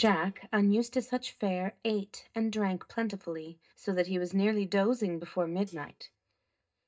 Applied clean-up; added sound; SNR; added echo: neural mask model DeepFilterNet 3.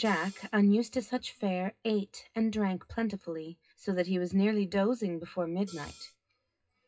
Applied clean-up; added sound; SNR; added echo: classical method WPE with log-MMSE.